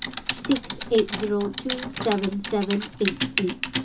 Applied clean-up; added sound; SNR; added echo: none; Typing; 5 dB; reverberation time 0.2 s.